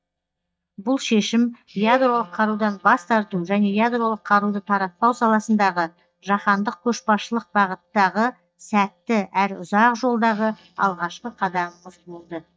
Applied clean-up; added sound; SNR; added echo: neural mask model DeepFilterNet 3.